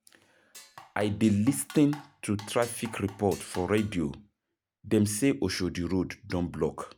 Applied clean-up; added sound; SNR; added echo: none; Drum kit; 19 dB; none.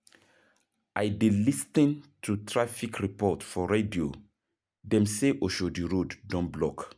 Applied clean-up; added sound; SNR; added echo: none; none; none; none.